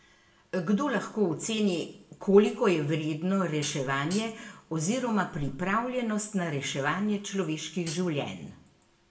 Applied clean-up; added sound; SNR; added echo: none; Hi-hat; 14 dB; reverberation time 0.5 s.